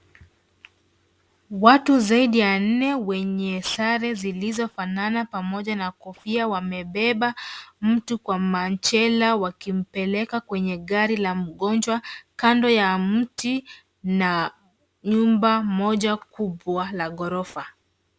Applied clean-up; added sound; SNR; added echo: none; none; none; none.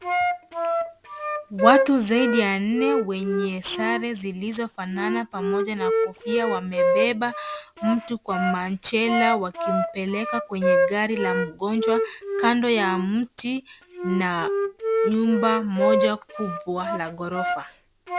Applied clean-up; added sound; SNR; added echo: none; Wind instrument, woodwind instrument; 1 dB; none.